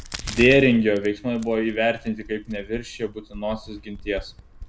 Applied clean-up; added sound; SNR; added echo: none; Crack; 15 dB; none.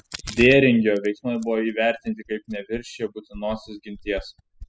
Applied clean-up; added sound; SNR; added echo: classical method spectral subtraction.